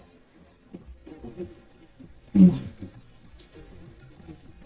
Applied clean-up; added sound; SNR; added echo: neural mask model DeepFilterNet 3.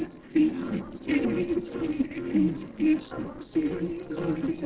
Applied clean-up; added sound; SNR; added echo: neural separator model SepFormer DNS4.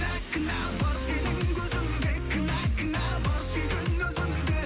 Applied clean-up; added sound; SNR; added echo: none; none; none; none.